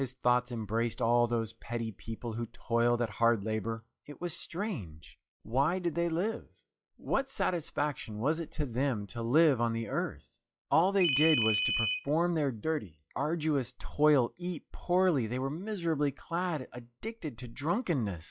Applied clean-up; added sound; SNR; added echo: classical method log-MMSE.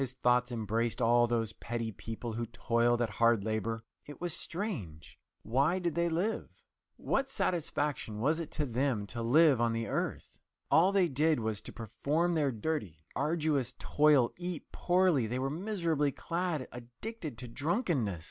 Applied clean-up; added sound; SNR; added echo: none; none; none; none.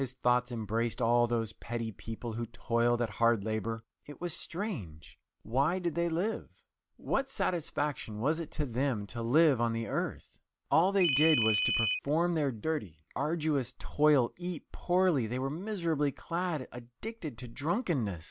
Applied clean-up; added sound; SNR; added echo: none; Ringtone; -1 dB; none.